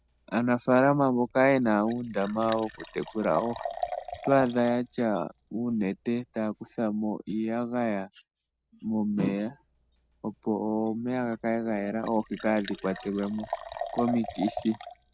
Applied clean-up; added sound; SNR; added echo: none; Liquid; 14 dB; none.